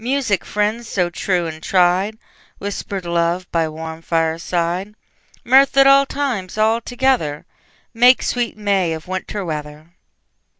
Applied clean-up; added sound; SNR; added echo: none; none; none; none.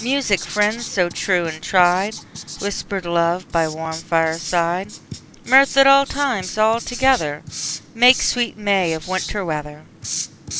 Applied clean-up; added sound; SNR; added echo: none; Writing; 13 dB; none.